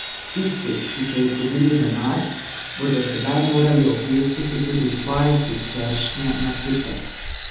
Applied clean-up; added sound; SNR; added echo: none; Sawing; 9 dB; reverberation time 0.8 s.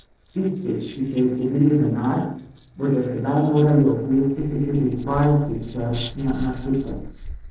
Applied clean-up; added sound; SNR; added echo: neural separator model SepFormer DNS4.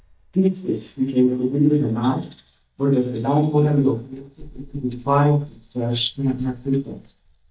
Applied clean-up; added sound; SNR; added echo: neural mask model DeepFilterNet 3.